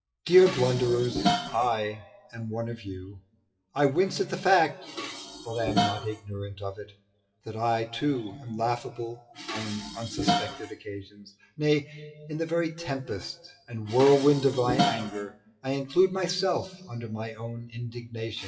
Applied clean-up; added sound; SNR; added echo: classical method WPE with log-MMSE.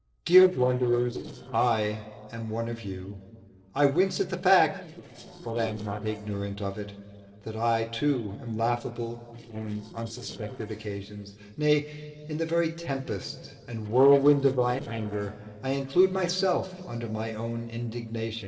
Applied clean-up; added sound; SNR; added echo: neural separator model SepFormer DNS4.